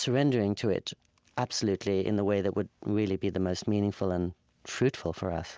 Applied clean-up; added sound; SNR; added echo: none; none; none; none.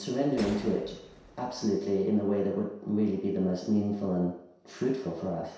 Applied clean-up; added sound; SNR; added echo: none; Gunshot, gunfire; 18 dB; reverberation time 0.7 s.